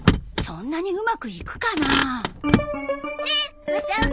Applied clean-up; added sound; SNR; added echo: none; Motor vehicle (road); 0 dB; none.